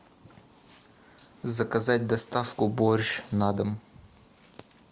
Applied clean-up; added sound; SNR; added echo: none; Rattle (instrument); 15 dB; none.